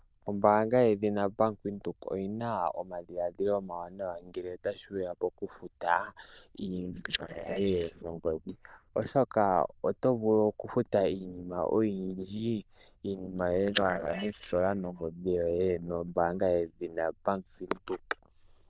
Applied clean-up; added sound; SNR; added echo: neural diffusion model UNIVERSE++.